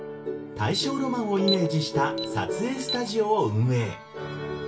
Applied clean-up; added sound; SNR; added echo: none; Alarm; 11 dB; reverberation time 0.2 s.